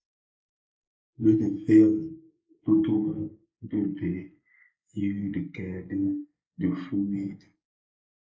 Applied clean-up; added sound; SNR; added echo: neural mask model Resemble Enhance denoiser.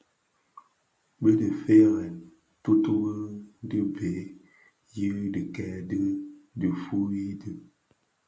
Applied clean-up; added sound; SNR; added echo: none; none; none; none.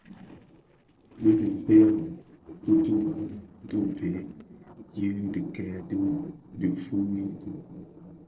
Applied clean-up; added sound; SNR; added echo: neural separator model SepFormer DNS4.